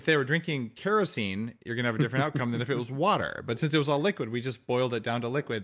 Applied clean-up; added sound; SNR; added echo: none; none; none; none.